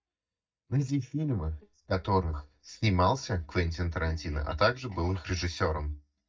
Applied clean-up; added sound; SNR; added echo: neural mask model DeepFilterNet 3.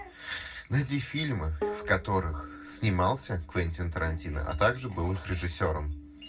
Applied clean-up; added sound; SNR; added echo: none; Bowed string instrument; 11 dB; reverberation time 0.4 s.